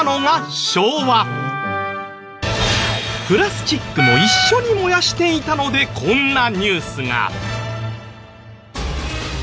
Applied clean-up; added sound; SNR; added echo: none; Wind instrument, woodwind instrument; 1 dB; none.